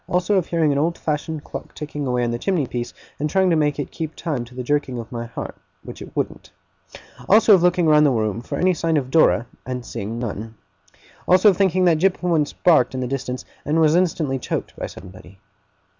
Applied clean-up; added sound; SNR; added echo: none; none; none; none.